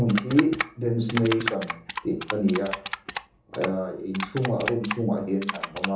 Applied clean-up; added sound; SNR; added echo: none; Typing; 2 dB; reverberation time 1.2 s.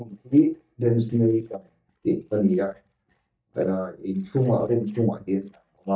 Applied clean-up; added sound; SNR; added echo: neural mask model DeepFilterNet 3.